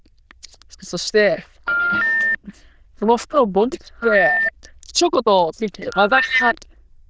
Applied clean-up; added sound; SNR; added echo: neural diffusion model UNIVERSE++.